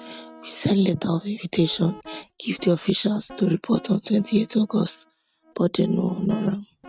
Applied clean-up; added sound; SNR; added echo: neural mask model RNNoise.